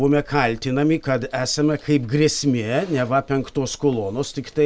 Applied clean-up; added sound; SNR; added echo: none; none; none; none.